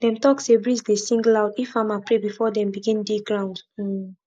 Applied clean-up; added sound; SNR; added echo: neural mask model Resemble Enhance denoiser.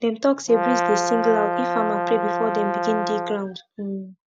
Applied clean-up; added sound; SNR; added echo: none; Brass instrument; 1 dB; none.